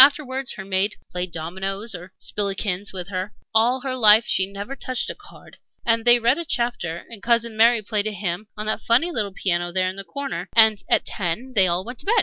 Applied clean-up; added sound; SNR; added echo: none; none; none; none.